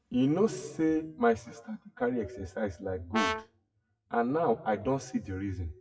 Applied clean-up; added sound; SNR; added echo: classical method WPE with log-MMSE.